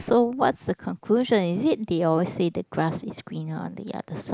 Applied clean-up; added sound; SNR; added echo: neural mask model Resemble Enhance denoiser.